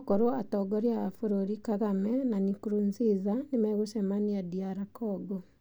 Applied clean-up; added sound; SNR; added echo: none; none; none; none.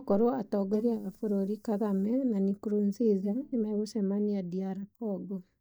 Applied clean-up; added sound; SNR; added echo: neural mask model DeepFilterNet 3.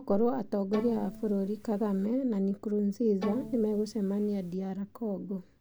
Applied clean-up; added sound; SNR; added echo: none; Bowed string instrument; 12 dB; none.